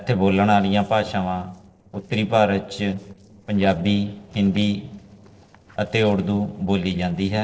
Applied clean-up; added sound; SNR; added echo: neural separator model SepFormer DNS4.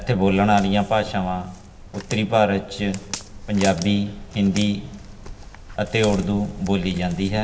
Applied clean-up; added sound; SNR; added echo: none; Walk, footsteps; 14 dB; reverberation time 1.5 s.